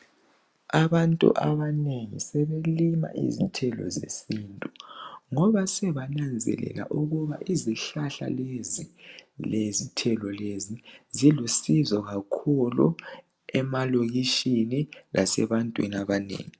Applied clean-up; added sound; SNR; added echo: none; none; none; none.